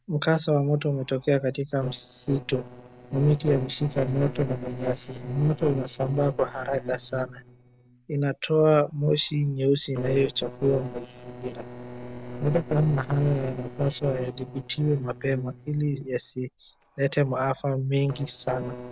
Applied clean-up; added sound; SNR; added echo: neural separator model SepFormer DNS4.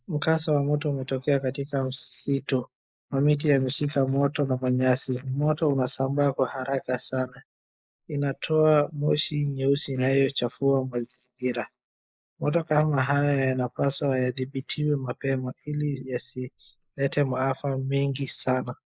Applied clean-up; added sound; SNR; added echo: neural mask model Resemble Enhance denoiser.